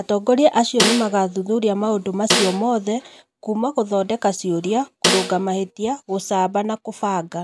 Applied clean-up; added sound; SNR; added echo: none; Snare drum; 3 dB; none.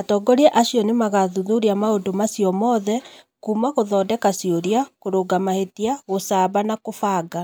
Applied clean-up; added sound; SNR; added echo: none; none; none; none.